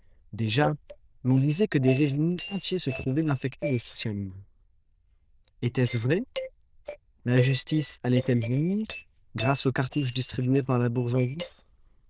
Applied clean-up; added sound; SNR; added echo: neural diffusion model UNIVERSE++.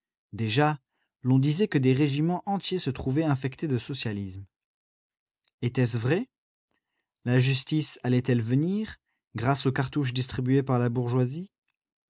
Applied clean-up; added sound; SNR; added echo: none; none; none; none.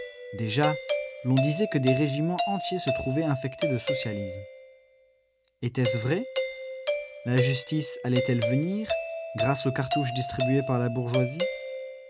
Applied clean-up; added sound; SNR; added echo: none; Doorbell; 3 dB; none.